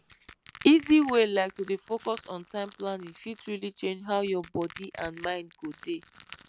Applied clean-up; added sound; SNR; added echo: none; Crushing; 19 dB; none.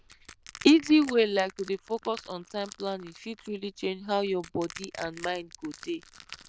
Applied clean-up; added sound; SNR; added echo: neural diffusion model UNIVERSE++.